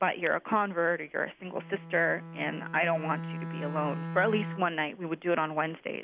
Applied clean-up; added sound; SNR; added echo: none; Bowed string instrument; 10 dB; none.